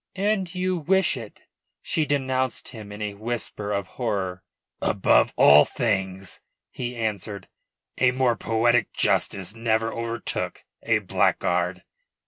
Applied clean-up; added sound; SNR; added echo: none; none; none; none.